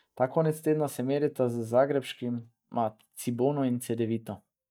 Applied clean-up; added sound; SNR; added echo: neural mask model DeepFilterNet 3.